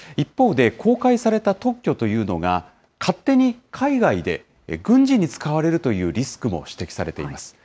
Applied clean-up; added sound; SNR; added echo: none; none; none; none.